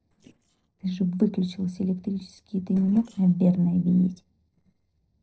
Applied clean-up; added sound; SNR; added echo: neural separator model SepFormer DNS4.